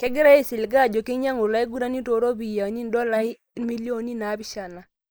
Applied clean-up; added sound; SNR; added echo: neural mask model Resemble Enhance denoiser.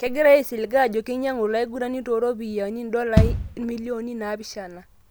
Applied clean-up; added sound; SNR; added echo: none; Bass drum; 1 dB; none.